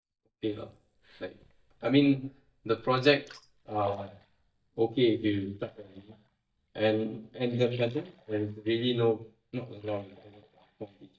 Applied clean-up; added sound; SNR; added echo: neural mask model DeepFilterNet 3.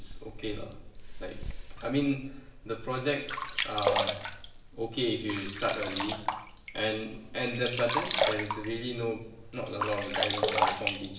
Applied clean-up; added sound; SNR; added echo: none; Sink (filling or washing); -1 dB; reverberation time 0.8 s.